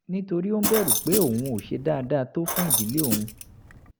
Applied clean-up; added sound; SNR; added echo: none; Keys jangling + Hi-hat; 2 dB; none.